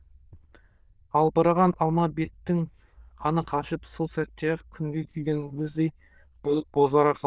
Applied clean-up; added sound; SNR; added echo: neural diffusion model UNIVERSE++.